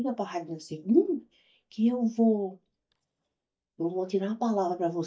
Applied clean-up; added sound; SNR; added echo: neural mask model DeepFilterNet 3.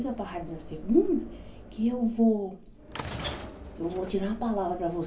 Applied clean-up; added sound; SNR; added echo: none; Sliding door / Train; 13 dB; reverberation time 0.2 s.